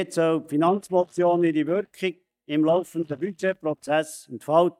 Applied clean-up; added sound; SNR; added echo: neural mask model DeepFilterNet 3.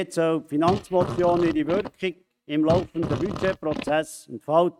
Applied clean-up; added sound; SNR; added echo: neural mask model RNNoise.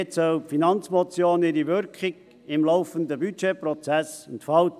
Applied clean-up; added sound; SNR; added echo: none; none; none; none.